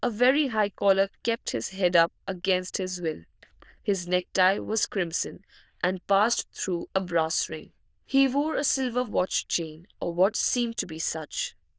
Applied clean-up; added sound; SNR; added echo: neural diffusion model UNIVERSE++.